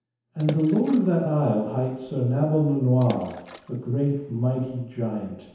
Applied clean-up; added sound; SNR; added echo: none; Water / Splash, splatter; 16 dB; reverberation time 1.0 s.